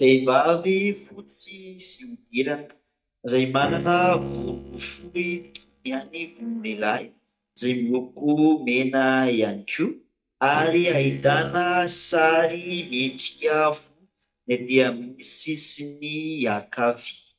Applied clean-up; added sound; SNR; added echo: neural mask model DeepFilterNet 3.